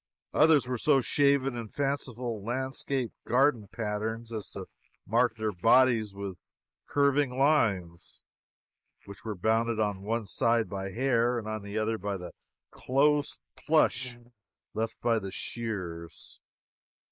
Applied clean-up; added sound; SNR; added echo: neural mask model Resemble Enhance denoiser.